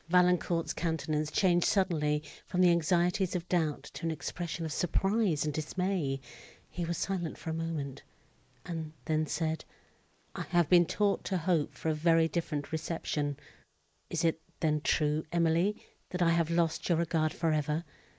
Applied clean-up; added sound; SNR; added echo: neural mask model Resemble Enhance denoiser.